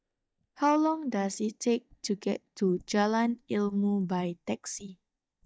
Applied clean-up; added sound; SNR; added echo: neural mask model DeepFilterNet 3.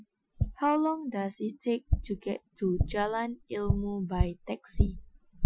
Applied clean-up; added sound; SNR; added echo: classical method Wiener filter.